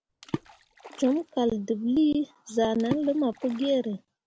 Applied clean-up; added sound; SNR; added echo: none; Water / Splash, splatter; 13 dB; none.